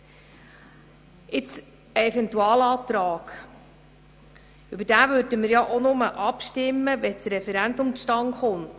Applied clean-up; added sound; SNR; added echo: none; none; none; none.